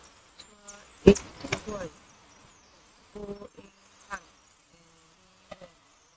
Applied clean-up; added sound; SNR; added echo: neural mask model RNNoise.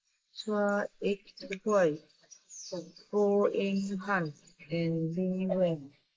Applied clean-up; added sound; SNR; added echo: neural mask model Resemble Enhance denoiser.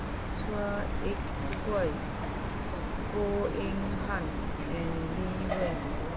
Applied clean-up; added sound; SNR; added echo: none; Chirp, tweet; -3 dB; none.